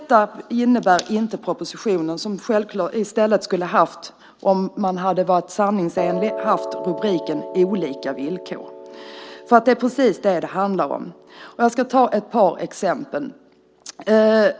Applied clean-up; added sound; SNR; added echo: none; Piano; 16 dB; none.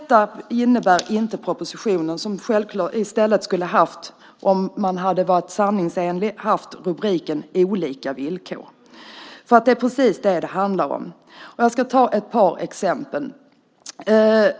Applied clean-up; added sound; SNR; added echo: none; none; none; none.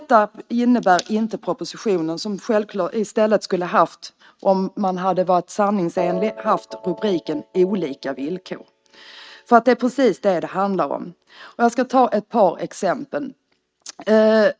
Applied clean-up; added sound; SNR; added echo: neural mask model RNNoise.